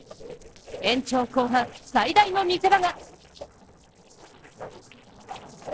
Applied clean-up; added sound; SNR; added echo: neural separator model SepFormer DNS4.